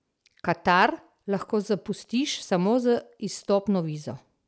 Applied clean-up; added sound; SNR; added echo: none; none; none; none.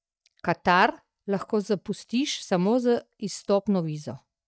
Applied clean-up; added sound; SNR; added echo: neural mask model DeepFilterNet 3.